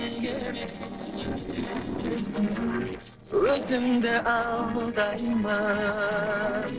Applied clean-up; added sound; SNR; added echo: neural separator model SepFormer DNS4.